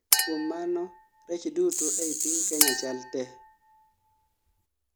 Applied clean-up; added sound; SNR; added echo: none; Chink, clink; 1 dB; none.